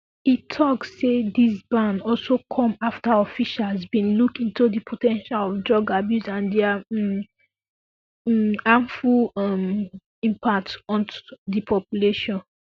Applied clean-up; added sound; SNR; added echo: none; none; none; none.